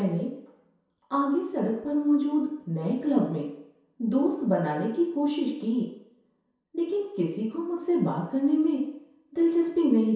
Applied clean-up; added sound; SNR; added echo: none; none; none; reverberation time 0.7 s.